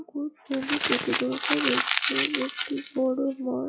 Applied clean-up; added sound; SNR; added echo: classical method log-MMSE.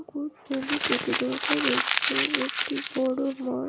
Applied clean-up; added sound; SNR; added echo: none; Crumpling, crinkling; -2 dB; none.